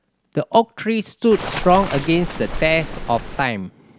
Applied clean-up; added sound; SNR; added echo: none; Waves, surf; 8 dB; none.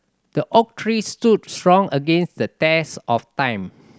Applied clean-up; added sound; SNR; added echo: none; none; none; none.